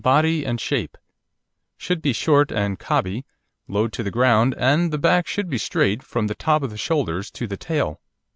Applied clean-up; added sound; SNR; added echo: none; none; none; none.